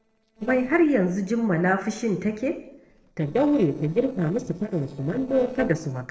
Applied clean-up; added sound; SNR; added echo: neural separator model SepFormer DNS4.